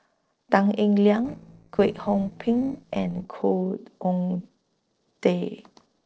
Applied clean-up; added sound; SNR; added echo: neural separator model SepFormer DNS4.